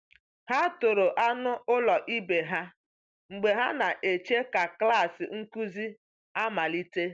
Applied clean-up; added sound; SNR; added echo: none; none; none; none.